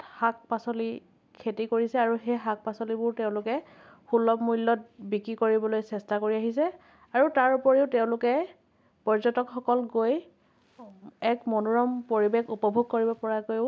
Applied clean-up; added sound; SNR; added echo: none; none; none; none.